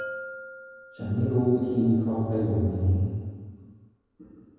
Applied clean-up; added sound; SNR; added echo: none; Bell; 17 dB; reverberation time 2.2 s.